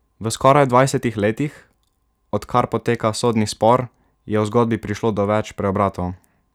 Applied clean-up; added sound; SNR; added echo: none; none; none; none.